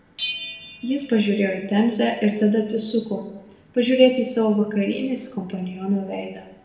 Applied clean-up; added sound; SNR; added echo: none; Bell; 18 dB; reverberation time 0.8 s.